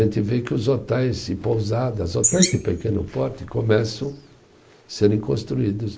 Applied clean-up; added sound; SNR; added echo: neural mask model Resemble Enhance denoiser.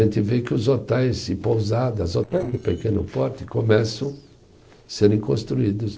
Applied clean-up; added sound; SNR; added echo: neural separator model SepFormer DNS4.